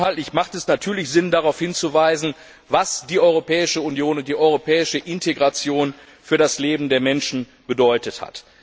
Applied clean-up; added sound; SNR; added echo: none; none; none; none.